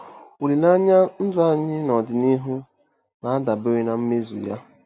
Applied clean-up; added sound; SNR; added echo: none; none; none; none.